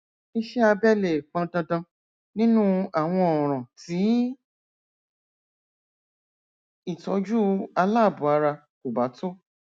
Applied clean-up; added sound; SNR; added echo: none; none; none; none.